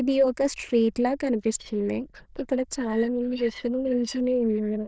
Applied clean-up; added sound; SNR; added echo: neural diffusion model UNIVERSE++.